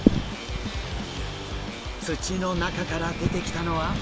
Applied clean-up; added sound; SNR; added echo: none; Wind; 1 dB; none.